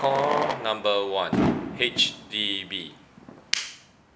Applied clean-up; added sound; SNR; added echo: none; Fireworks; 3 dB; none.